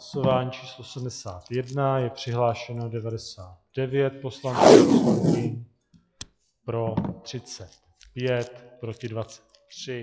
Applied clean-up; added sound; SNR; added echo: classical method log-MMSE.